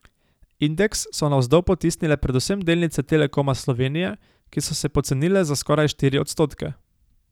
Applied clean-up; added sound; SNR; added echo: none; none; none; none.